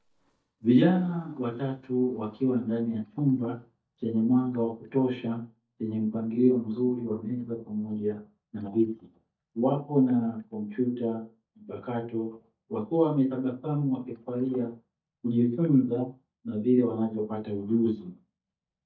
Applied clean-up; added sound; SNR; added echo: neural mask model DeepFilterNet 3.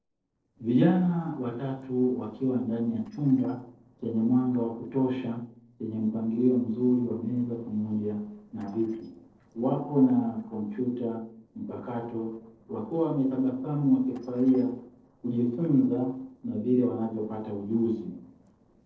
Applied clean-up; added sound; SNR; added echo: neural separator model SepFormer DNS4.